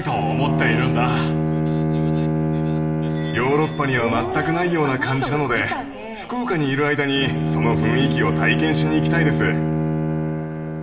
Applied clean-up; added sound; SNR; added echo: none; Bowed string instrument; -1 dB; reverberation time 0.9 s.